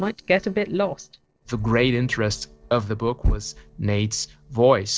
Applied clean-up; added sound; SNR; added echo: neural separator model SepFormer DNS4.